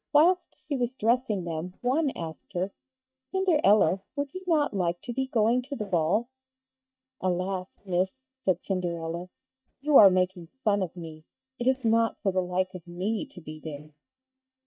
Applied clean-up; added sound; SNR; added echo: neural mask model DeepFilterNet 3.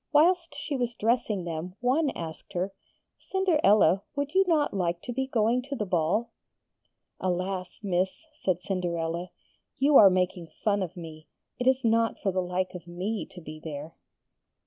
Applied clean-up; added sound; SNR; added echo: none; none; none; none.